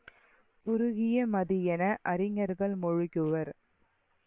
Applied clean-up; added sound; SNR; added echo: neural separator model SepFormer WHAM!.